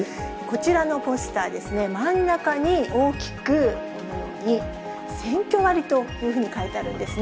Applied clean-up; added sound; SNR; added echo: none; none; none; none.